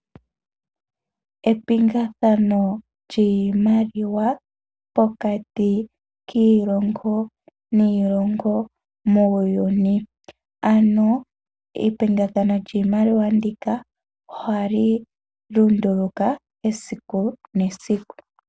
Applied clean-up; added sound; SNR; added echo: none; none; none; none.